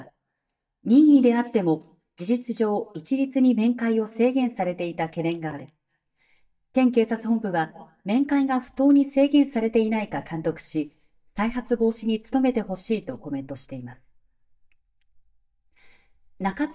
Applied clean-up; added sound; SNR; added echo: neural mask model DeepFilterNet 3.